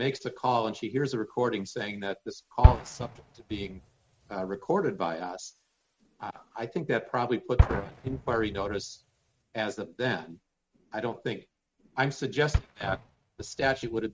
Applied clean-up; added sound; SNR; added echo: neural mask model RNNoise.